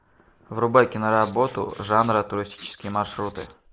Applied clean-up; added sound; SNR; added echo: neural mask model Resemble Enhance denoiser.